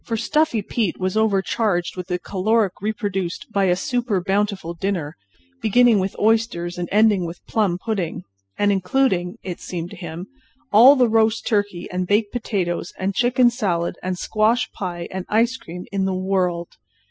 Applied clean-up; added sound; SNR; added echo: classical method spectral subtraction.